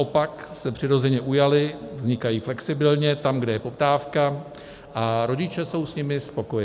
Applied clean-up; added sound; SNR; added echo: none; none; none; none.